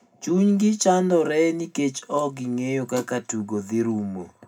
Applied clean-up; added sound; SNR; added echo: none; none; none; reverberation time 0.2 s.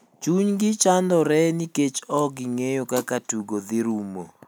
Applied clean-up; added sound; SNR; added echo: none; none; none; none.